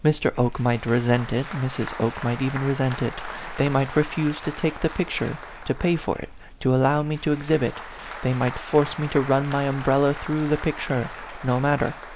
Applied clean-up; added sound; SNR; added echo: none; Applause; 14 dB; none.